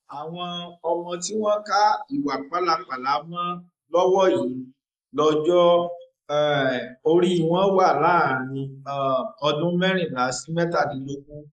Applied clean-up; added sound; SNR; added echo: neural mask model Resemble Enhance denoiser.